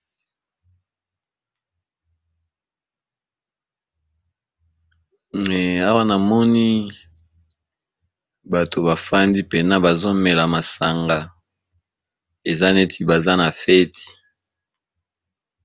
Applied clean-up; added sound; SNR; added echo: none; none; none; none.